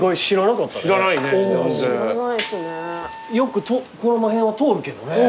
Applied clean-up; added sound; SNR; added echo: none; Wind instrument, woodwind instrument; 18 dB; none.